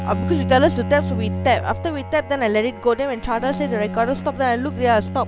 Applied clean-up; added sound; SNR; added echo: none; Bowed string instrument; 6 dB; none.